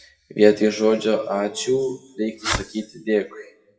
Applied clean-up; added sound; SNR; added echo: classical method WPE with log-MMSE.